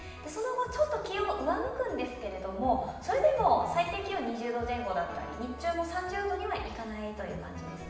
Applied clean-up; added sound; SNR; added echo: none; Wind instrument, woodwind instrument; 19 dB; reverberation time 1.0 s.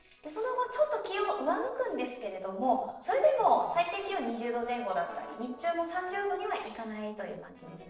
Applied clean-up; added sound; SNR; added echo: neural separator model SepFormer DNS4.